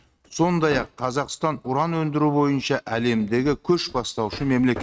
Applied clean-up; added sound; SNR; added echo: neural mask model RNNoise.